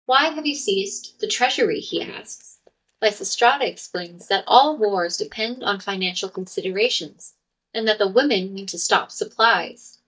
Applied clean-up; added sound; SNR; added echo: neural mask model DeepFilterNet 3.